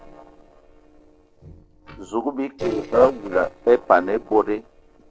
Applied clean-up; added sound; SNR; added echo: neural separator model SepFormer DNS4.